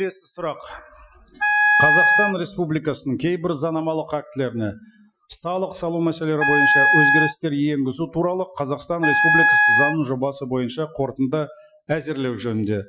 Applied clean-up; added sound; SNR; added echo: classical method Wiener filter.